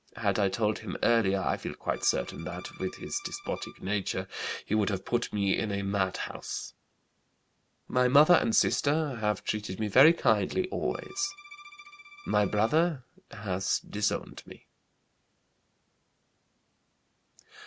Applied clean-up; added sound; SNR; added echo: none; Bowed string instrument; 20 dB; none.